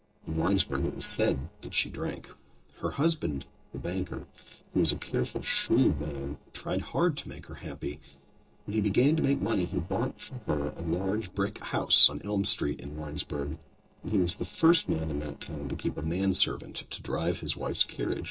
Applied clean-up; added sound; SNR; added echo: neural separator model SepFormer DNS4.